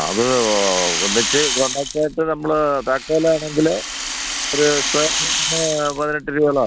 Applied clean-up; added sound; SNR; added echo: none; Rattle (instrument); 4 dB; none.